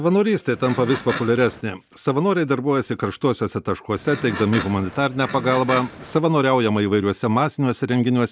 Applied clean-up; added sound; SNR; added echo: none; Livestock, farm animals, working animals; 11 dB; none.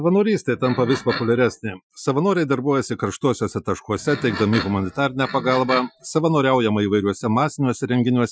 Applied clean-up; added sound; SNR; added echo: classical method Wiener filter.